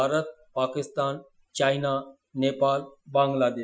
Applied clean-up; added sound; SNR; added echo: classical method Wiener filter.